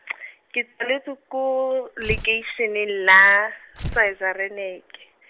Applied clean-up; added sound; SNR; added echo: none; Tearing; 15 dB; none.